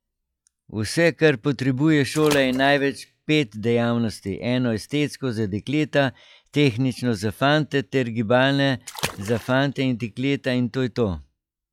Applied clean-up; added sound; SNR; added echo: classical method log-MMSE.